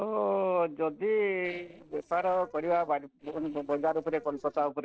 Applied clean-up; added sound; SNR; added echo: neural separator model SepFormer DNS4.